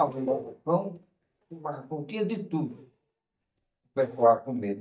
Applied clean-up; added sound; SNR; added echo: neural mask model DeepFilterNet 3.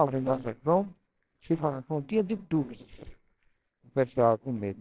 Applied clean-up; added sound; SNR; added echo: neural separator model SepFormer WHAMR!.